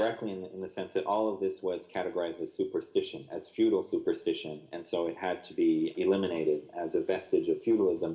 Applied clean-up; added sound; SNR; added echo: none; none; none; reverberation time 0.6 s.